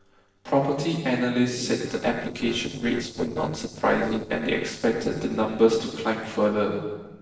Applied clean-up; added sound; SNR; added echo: neural separator model SepFormer DNS4.